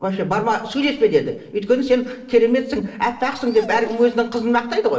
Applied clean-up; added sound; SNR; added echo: neural separator model SepFormer DNS4.